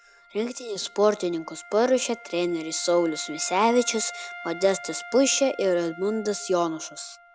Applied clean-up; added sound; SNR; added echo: none; Wind instrument, woodwind instrument; 17 dB; none.